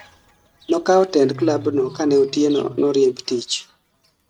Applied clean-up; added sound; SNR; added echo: neural mask model RNNoise.